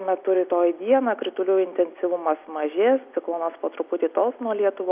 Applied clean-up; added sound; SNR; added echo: none; none; none; none.